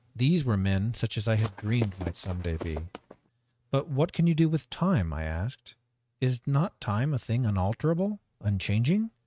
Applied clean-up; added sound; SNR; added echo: neural mask model RNNoise.